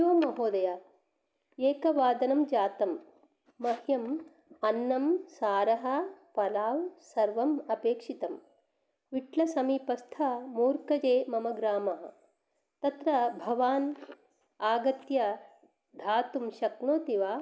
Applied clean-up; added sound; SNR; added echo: none; none; none; none.